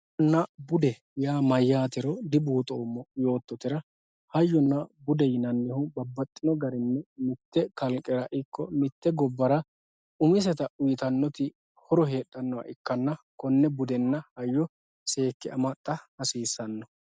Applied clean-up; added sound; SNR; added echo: none; none; none; none.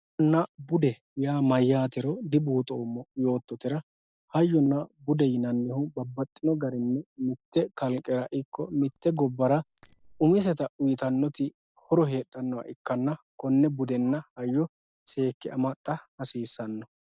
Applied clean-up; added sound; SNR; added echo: neural separator model SepFormer DNS4.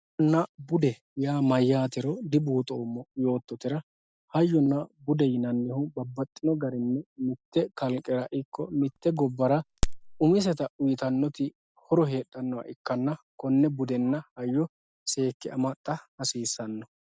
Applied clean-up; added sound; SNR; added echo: none; Crack; 4 dB; none.